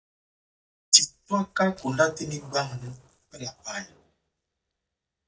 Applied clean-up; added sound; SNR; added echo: neural mask model DeepFilterNet 3.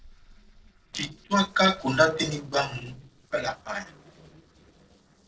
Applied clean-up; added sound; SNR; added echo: neural separator model SepFormer DNS4.